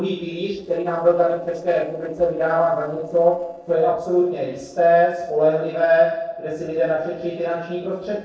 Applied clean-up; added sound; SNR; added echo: neural separator model SepFormer DNS4.